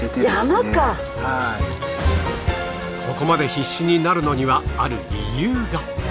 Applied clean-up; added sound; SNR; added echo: none; none; none; none.